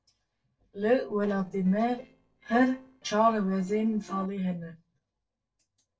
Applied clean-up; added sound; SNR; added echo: neural separator model SepFormer DNS4.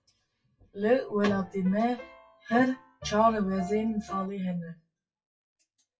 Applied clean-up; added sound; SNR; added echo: classical method WPE with log-MMSE.